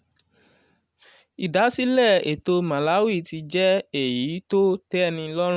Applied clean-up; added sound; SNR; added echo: none; none; none; none.